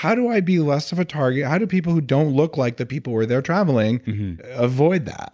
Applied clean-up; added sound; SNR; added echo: none; none; none; none.